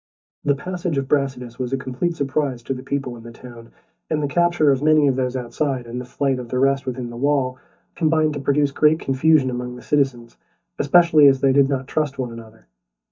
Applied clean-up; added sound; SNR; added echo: neural mask model DeepFilterNet 3.